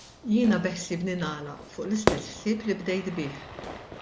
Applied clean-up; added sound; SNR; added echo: none; Fire / Fireworks; 6 dB; none.